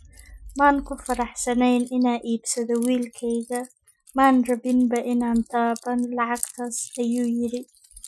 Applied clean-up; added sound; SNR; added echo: classical method Wiener filter.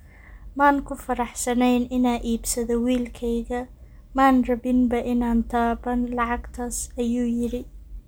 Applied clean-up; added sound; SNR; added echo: none; none; none; none.